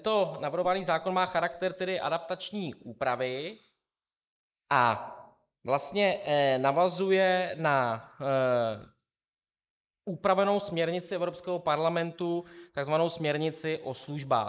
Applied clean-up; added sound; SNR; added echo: neural mask model Resemble Enhance denoiser.